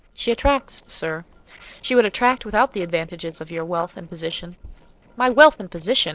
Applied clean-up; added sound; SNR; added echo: neural separator model SepFormer DNS4.